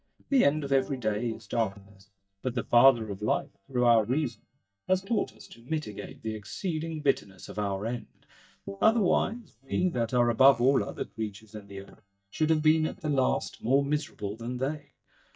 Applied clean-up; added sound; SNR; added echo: neural mask model DeepFilterNet 3.